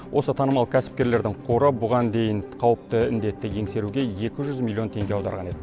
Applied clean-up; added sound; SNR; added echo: none; none; none; none.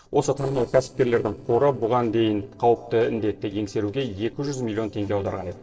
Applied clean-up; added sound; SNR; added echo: neural separator model SepFormer DNS4.